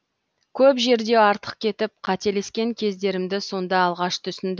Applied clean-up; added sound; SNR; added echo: none; none; none; none.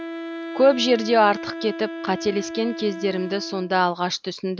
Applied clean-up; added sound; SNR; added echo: none; Wind instrument, woodwind instrument; 11 dB; none.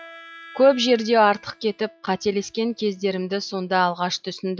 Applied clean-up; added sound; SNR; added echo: classical method log-MMSE.